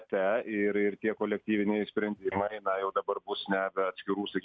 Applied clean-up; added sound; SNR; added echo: none; none; none; none.